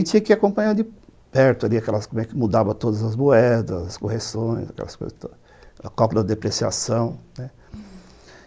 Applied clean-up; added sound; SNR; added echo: none; none; none; none.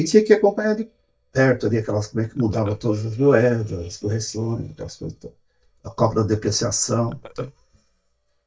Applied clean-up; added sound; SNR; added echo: neural mask model DeepFilterNet 3.